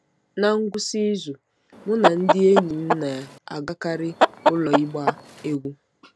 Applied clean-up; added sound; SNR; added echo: none; Chicken, rooster; -1 dB; none.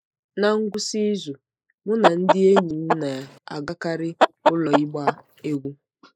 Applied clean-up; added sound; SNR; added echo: neural mask model Resemble Enhance denoiser.